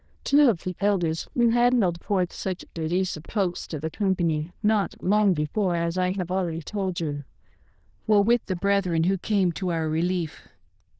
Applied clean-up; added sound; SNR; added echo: neural diffusion model UNIVERSE++.